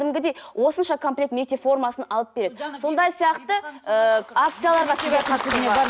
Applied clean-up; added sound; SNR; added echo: none; none; none; none.